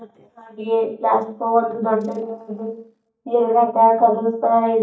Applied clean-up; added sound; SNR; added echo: neural mask model DeepFilterNet 3.